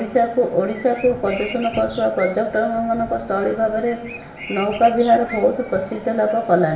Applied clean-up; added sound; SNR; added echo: none; Bird; 17 dB; reverberation time 0.8 s.